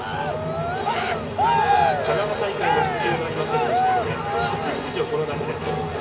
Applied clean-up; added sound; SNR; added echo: none; Cheering; -1 dB; reverberation time 2.3 s.